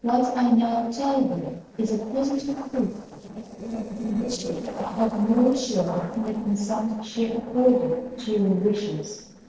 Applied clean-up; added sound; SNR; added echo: neural separator model SepFormer DNS4.